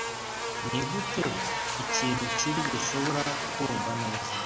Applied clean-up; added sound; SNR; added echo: none; Buzz; -1 dB; none.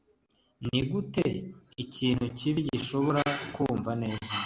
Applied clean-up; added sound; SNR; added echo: none; none; none; none.